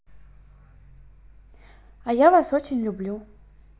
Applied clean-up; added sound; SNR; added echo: none; none; none; none.